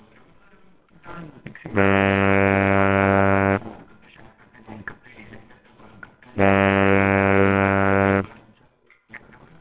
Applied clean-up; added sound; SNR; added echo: neural separator model SepFormer WHAMR!.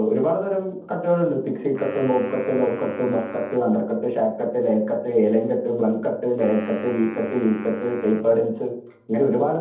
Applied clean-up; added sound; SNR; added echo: none; Wind instrument, woodwind instrument; 16 dB; reverberation time 0.7 s.